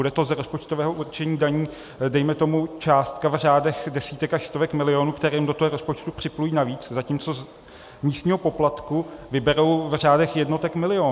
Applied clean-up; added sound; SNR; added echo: none; none; none; none.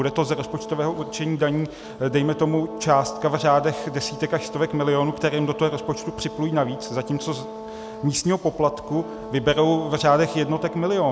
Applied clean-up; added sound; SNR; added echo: none; Brass instrument; 13 dB; none.